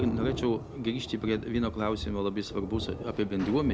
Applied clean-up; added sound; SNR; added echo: none; Thunder; 8 dB; none.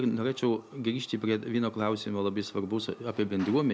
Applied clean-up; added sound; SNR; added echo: none; none; none; none.